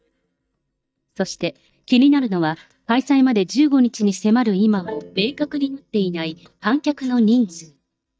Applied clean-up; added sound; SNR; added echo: neural mask model DeepFilterNet 3.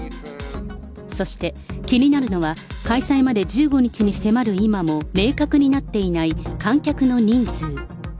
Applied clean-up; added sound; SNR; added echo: none; none; none; none.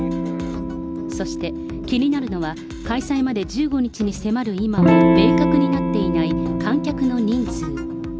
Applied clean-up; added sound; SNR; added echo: none; Electric guitar / Strum; -1 dB; none.